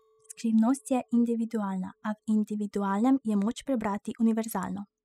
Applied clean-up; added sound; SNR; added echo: classical method spectral subtraction.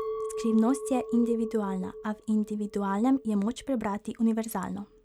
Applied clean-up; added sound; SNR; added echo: none; Chink, clink; 11 dB; none.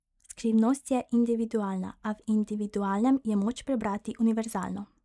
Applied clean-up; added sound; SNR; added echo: neural mask model Resemble Enhance denoiser.